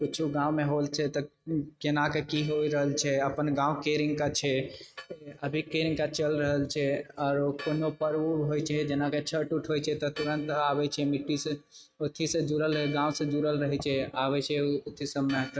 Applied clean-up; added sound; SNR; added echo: neural mask model RNNoise.